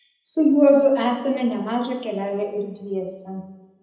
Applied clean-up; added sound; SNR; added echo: none; none; none; reverberation time 0.8 s.